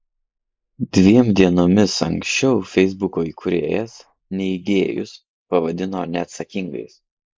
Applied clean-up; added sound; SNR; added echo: neural mask model Resemble Enhance denoiser.